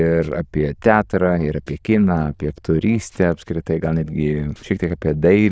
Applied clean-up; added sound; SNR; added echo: neural diffusion model UNIVERSE++.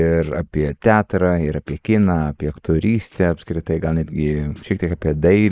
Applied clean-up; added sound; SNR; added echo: neural mask model Resemble Enhance denoiser.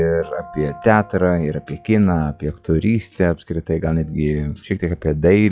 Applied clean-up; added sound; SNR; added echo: classical method log-MMSE.